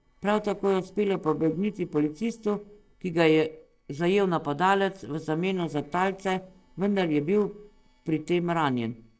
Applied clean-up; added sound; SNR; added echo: neural separator model SepFormer DNS4.